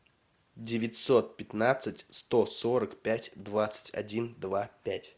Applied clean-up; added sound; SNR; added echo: none; none; none; none.